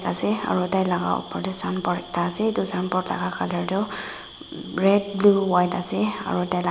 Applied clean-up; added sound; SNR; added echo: none; none; none; none.